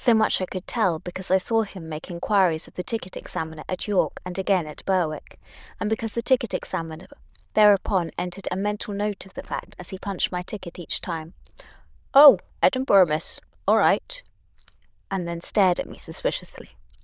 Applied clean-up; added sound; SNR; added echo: neural diffusion model UNIVERSE++.